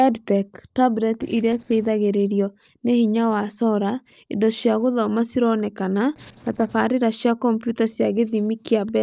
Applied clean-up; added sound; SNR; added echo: neural separator model SepFormer DNS4.